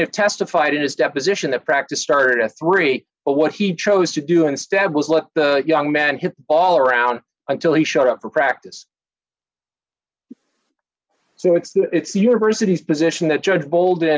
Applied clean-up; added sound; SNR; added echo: none; none; none; none.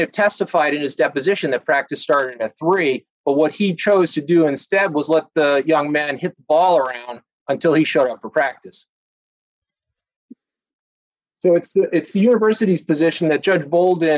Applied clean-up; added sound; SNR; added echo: neural mask model DeepFilterNet 3.